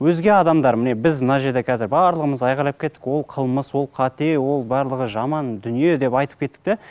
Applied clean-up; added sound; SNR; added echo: none; none; none; none.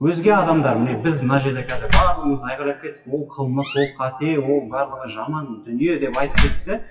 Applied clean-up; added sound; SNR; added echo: classical method WPE with log-MMSE.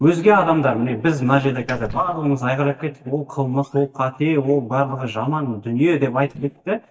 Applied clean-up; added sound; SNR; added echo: neural mask model DeepFilterNet 3.